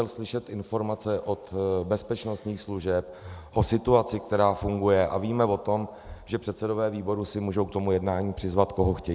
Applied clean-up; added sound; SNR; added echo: none; none; none; none.